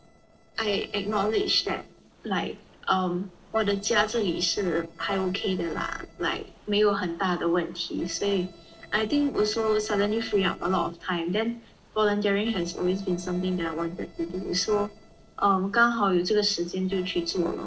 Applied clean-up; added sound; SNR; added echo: neural separator model SepFormer DNS4.